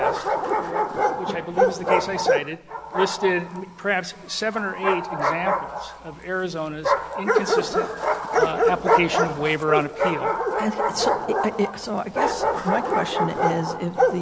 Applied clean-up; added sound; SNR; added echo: none; Bark; -4 dB; none.